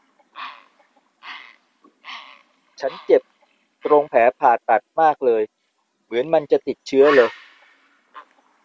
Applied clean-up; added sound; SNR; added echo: none; Bird; 15 dB; none.